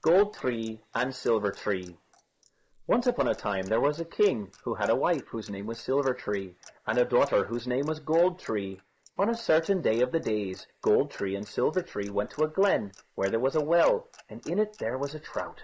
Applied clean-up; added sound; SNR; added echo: neural mask model Resemble Enhance denoiser.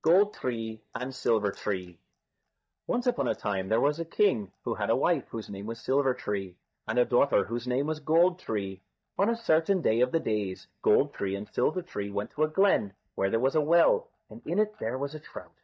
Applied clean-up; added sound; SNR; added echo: neural mask model DeepFilterNet 3.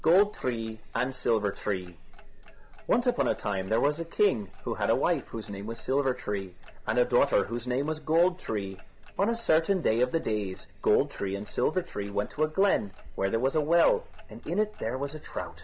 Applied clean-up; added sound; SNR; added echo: none; Clock; 15 dB; none.